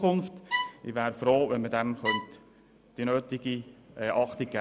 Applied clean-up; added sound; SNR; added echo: none; Bowed string instrument; 6 dB; none.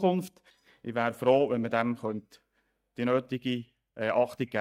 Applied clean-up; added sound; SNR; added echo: neural mask model DeepFilterNet 3.